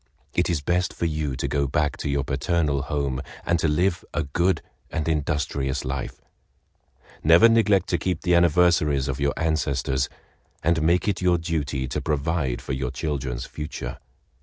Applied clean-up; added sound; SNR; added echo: none; none; none; none.